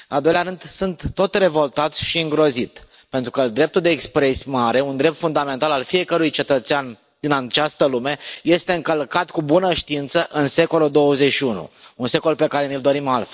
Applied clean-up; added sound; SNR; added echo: none; none; none; none.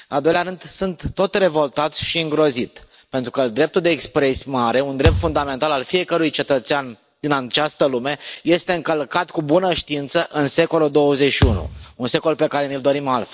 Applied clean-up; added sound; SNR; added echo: none; Thump, thud; 3 dB; none.